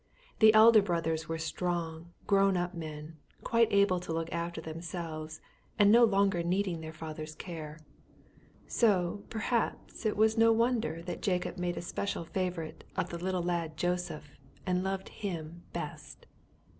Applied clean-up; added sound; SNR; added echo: none; none; none; none.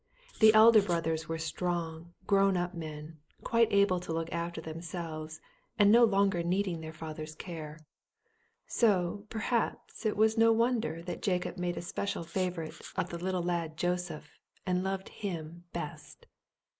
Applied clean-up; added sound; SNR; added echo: neural mask model Resemble Enhance denoiser.